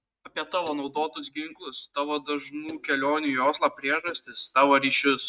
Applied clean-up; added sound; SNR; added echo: neural mask model RNNoise.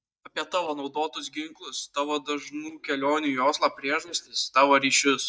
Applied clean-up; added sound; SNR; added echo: neural mask model DeepFilterNet 3.